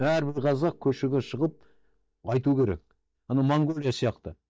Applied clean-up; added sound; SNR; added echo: neural mask model DeepFilterNet 3.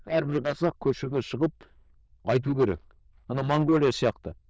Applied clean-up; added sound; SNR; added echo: neural diffusion model UNIVERSE++.